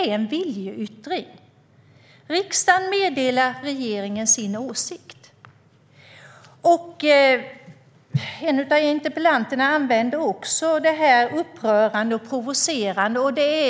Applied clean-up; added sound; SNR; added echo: none; none; none; none.